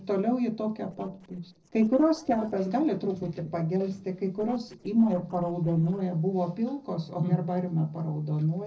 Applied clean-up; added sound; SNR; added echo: neural separator model SepFormer DNS4.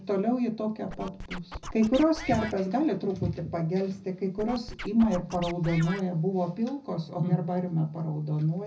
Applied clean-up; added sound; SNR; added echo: none; Scratching (performance technique); 12 dB; reverberation time 0.4 s.